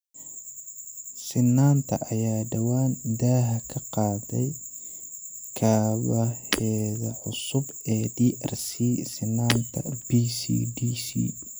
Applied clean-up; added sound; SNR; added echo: none; Shatter; 10 dB; none.